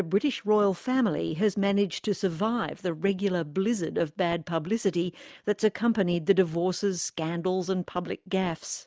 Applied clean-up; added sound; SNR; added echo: none; none; none; none.